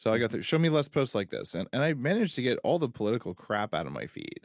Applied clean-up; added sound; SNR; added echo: none; none; none; none.